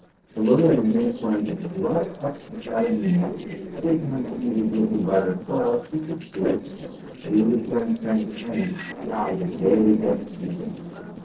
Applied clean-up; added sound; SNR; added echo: neural separator model SepFormer DNS4.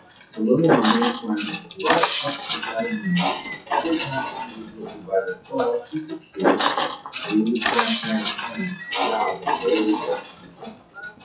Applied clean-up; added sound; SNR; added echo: classical method WPE with log-MMSE.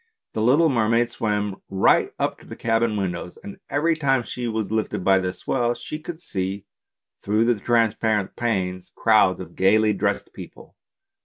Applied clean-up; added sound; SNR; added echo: none; none; none; none.